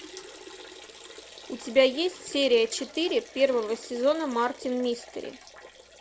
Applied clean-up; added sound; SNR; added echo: none; Liquid; 18 dB; none.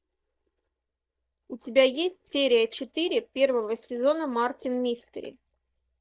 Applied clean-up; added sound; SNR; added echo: neural mask model DeepFilterNet 3.